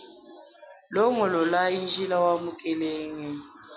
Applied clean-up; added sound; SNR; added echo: none; none; none; none.